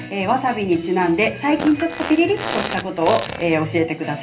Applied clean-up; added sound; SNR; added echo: none; Fart; 10 dB; reverberation time 0.3 s.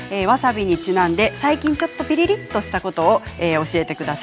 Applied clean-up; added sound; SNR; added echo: none; none; none; none.